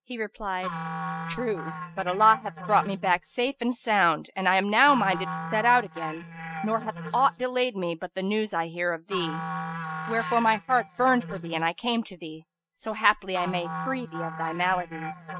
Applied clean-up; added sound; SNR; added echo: neural mask model RNNoise.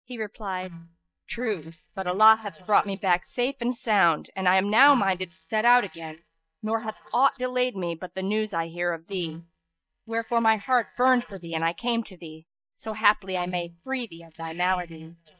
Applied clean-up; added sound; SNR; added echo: neural mask model DeepFilterNet 3.